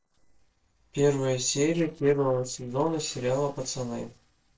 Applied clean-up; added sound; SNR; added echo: neural separator model SepFormer DNS4.